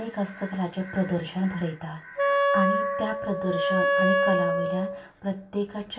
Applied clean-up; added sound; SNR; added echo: none; Wind instrument, woodwind instrument; -5 dB; reverberation time 0.2 s.